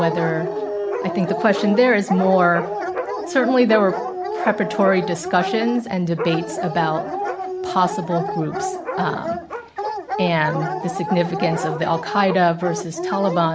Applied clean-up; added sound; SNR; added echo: none; Dog; 5 dB; none.